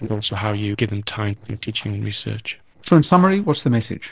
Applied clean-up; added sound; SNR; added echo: neural separator model SepFormer DNS4.